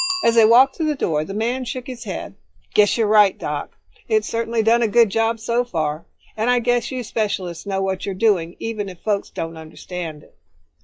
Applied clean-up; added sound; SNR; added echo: classical method log-MMSE.